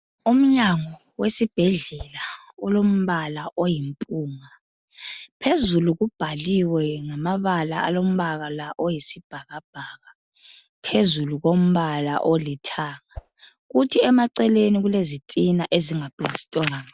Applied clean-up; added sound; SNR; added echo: none; Whoosh, swoosh, swish; 17 dB; none.